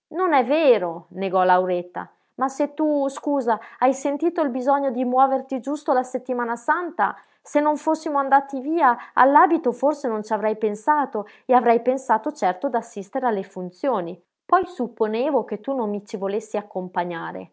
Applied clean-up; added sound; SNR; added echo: none; none; none; none.